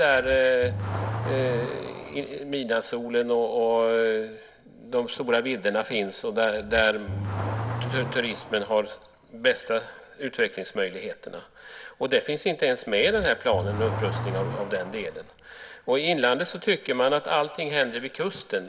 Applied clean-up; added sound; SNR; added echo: none; Accelerating, revving, vroom / Car; 10 dB; none.